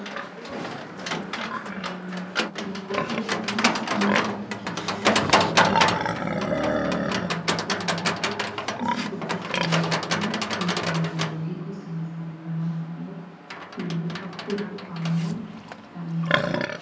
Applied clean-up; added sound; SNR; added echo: none; Livestock, farm animals, working animals; -4 dB; reverberation time 1.1 s.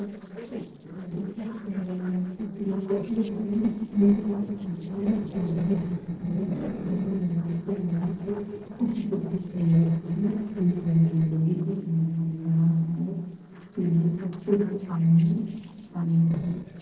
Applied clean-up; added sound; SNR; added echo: neural separator model SepFormer DNS4.